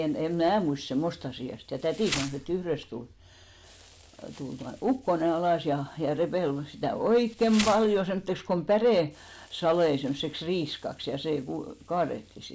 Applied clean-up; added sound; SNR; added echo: none; Insect; 15 dB; none.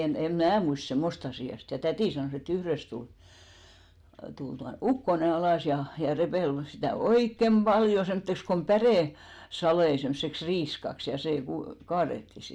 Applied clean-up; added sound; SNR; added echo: none; none; none; none.